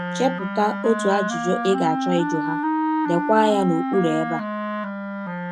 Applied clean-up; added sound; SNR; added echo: none; Wind instrument, woodwind instrument; 2 dB; none.